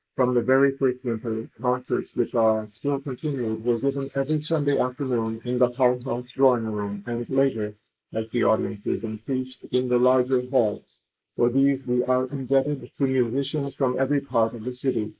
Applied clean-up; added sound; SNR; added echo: neural mask model Resemble Enhance denoiser.